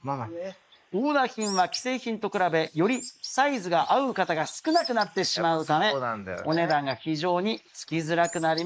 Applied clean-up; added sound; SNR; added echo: neural mask model Resemble Enhance denoiser.